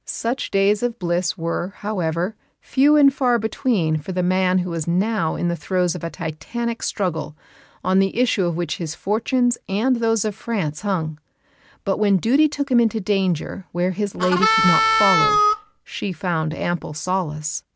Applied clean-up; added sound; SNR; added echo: none; Harmonica; -3 dB; none.